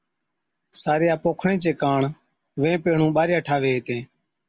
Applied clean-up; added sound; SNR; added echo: none; none; none; none.